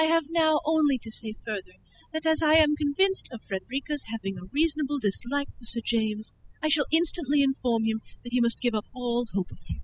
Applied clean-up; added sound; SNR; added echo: classical method spectral subtraction.